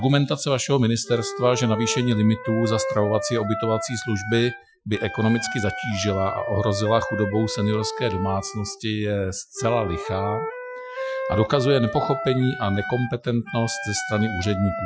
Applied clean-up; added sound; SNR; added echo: classical method Wiener filter.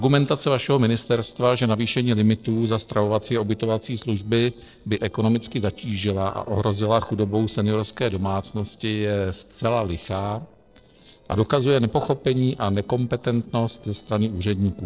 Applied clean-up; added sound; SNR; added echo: neural separator model SepFormer DNS4.